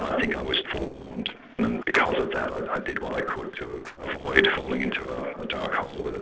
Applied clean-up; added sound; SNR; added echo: neural separator model SepFormer DNS4.